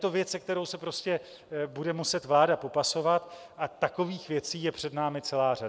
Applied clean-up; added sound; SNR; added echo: none; none; none; none.